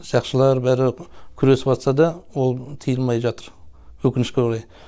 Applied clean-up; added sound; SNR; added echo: none; none; none; none.